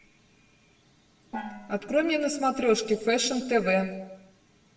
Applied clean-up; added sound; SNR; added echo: none; Gong; 16 dB; reverberation time 0.9 s.